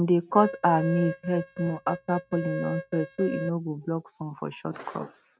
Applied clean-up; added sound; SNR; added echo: neural mask model RNNoise.